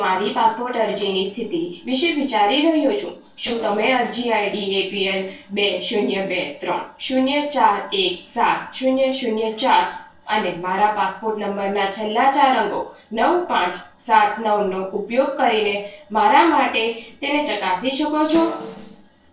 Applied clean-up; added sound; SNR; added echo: neural separator model SepFormer DNS4.